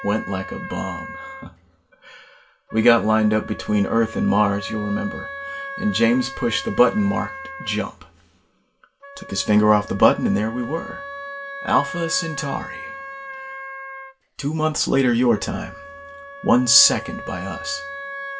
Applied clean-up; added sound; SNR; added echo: none; Wind instrument, woodwind instrument; 13 dB; reverberation time 0.2 s.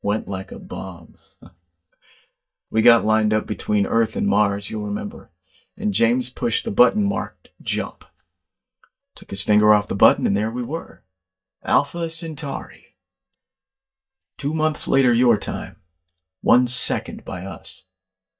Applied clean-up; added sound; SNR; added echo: neural mask model DeepFilterNet 3.